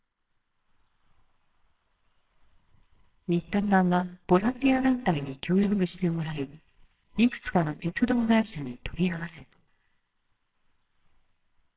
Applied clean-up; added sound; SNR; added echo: neural separator model SepFormer WHAMR!.